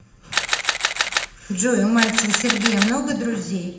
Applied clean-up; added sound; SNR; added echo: none; Camera; 2 dB; reverberation time 0.7 s.